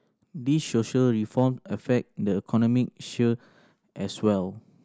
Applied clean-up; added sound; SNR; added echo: none; none; none; none.